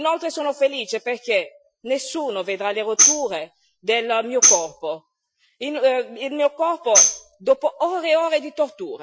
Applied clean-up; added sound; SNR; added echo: classical method Wiener filter.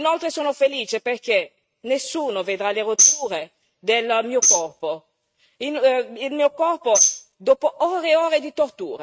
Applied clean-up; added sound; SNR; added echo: neural mask model RNNoise.